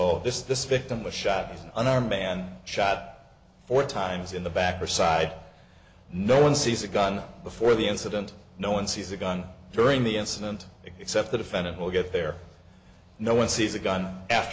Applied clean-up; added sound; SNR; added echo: none; none; none; none.